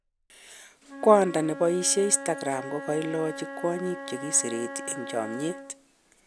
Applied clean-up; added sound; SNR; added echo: none; Wind instrument, woodwind instrument; 12 dB; none.